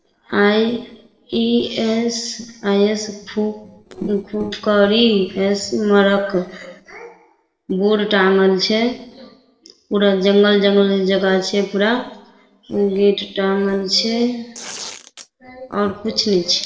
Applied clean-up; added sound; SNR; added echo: neural separator model SepFormer DNS4.